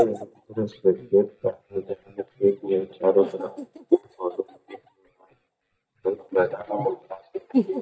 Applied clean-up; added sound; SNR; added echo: neural mask model DeepFilterNet 3.